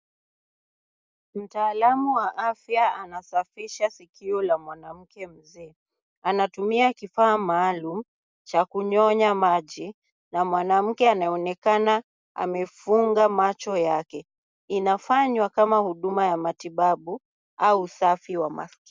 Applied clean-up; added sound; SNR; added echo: none; none; none; none.